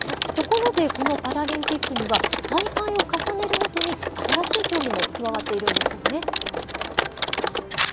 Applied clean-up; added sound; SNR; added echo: none; Typing; -1 dB; none.